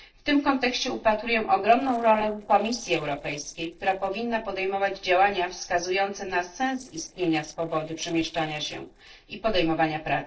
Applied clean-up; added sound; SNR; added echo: neural separator model SepFormer DNS4.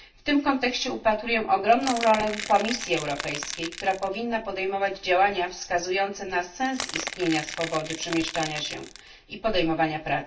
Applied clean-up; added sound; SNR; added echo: none; Crackle / Crushing; 10 dB; reverberation time 0.2 s.